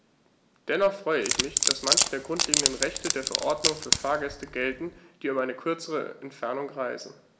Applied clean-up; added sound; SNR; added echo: none; Wood; -3 dB; none.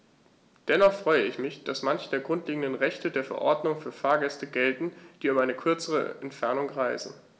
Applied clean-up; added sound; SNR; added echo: none; none; none; none.